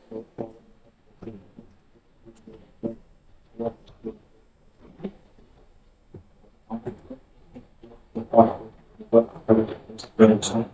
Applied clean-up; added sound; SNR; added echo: neural mask model DeepFilterNet 3.